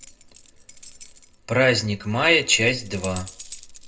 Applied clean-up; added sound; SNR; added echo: none; Keys jangling; 17 dB; reverberation time 0.2 s.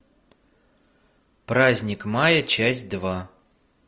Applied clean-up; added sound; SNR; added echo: none; none; none; none.